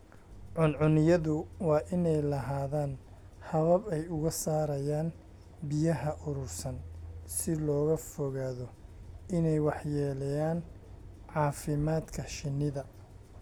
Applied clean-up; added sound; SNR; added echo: none; none; none; none.